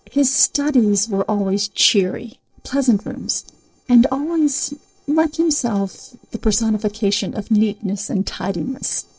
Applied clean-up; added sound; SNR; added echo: neural separator model SepFormer DNS4.